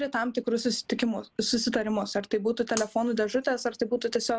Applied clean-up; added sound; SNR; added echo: none; Shatter; 15 dB; none.